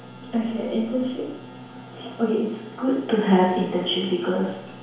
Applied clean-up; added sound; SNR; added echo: none; none; none; reverberation time 1.0 s.